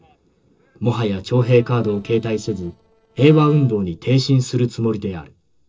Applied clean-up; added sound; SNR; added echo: neural separator model SepFormer DNS4.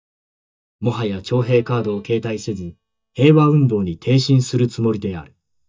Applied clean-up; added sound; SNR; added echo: neural mask model DeepFilterNet 3.